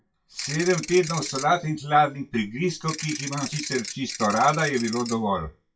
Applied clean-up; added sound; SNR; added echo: classical method WPE with log-MMSE.